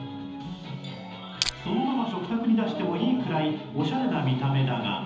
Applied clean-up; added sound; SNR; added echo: none; Crushing; 3 dB; reverberation time 1.3 s.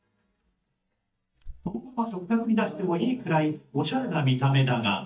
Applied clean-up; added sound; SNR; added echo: neural mask model DeepFilterNet 3.